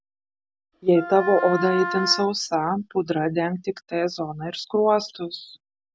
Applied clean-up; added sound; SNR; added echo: none; Wind instrument, woodwind instrument; 6 dB; none.